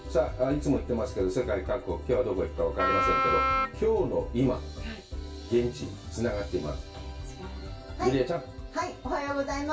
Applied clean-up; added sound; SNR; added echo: none; Wind instrument, woodwind instrument; -2 dB; reverberation time 0.2 s.